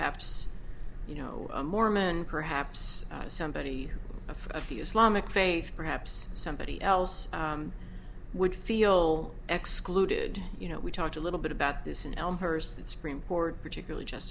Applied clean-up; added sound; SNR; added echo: none; none; none; none.